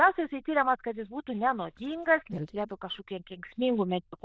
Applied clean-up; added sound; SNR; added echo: neural diffusion model UNIVERSE++.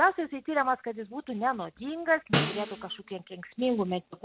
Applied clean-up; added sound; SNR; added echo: none; Snare drum; 3 dB; none.